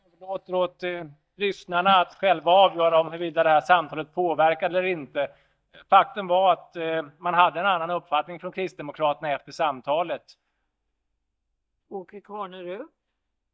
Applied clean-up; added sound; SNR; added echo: neural mask model DeepFilterNet 3.